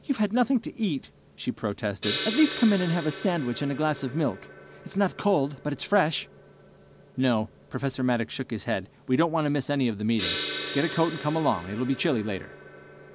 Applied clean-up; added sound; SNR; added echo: none; Gong; 5 dB; none.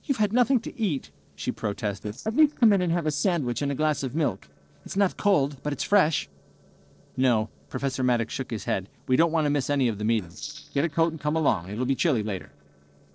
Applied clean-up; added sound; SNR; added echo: neural separator model SepFormer DNS4.